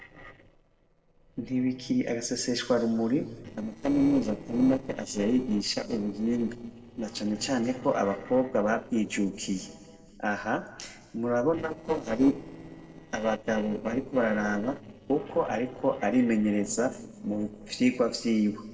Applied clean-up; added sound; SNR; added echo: neural separator model SepFormer DNS4.